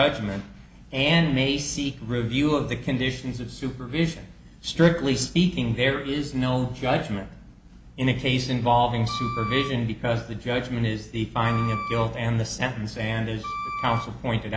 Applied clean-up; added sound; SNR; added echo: none; Wind instrument, woodwind instrument; 9 dB; none.